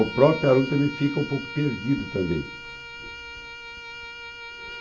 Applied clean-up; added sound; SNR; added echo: none; Bowed string instrument; 12 dB; none.